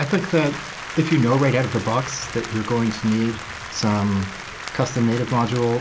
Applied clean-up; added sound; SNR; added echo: none; Applause; 12 dB; none.